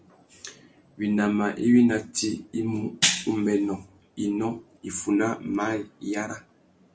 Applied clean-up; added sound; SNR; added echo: none; none; none; none.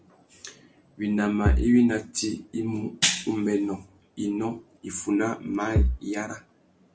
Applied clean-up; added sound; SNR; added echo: none; Bass drum; -4 dB; none.